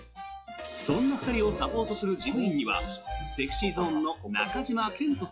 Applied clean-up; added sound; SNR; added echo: classical method log-MMSE.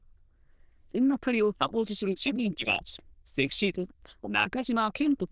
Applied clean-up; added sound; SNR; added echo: neural diffusion model UNIVERSE++.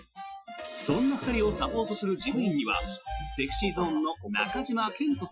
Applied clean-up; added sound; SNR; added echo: classical method Wiener filter.